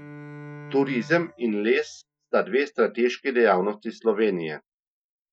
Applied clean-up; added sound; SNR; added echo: classical method Wiener filter.